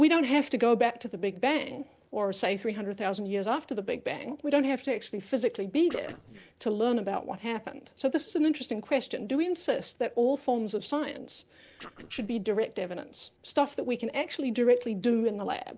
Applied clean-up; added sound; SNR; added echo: neural separator model SepFormer DNS4.